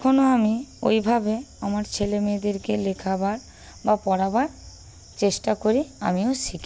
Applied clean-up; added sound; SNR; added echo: none; none; none; none.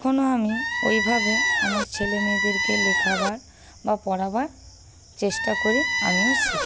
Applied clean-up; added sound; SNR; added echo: none; Squeak; -2 dB; none.